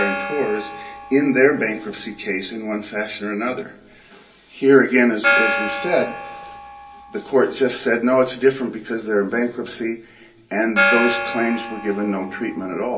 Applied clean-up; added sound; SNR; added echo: none; Gong; 6 dB; reverberation time 0.3 s.